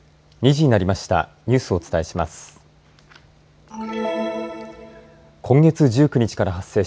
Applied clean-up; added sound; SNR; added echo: none; none; none; none.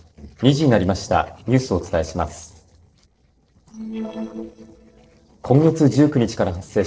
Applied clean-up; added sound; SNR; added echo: neural separator model SepFormer DNS4.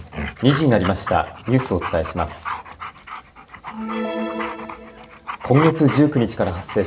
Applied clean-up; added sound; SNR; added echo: none; Dog; 11 dB; reverberation time 0.7 s.